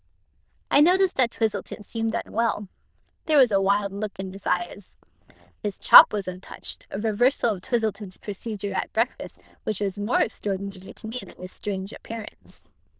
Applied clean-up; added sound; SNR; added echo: neural diffusion model UNIVERSE++.